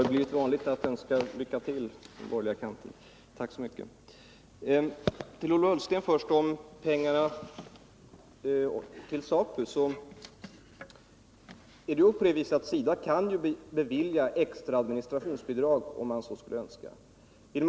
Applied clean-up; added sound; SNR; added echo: none; none; none; none.